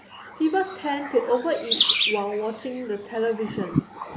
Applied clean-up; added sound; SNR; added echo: none; Bird vocalization, bird call, bird song; 2 dB; none.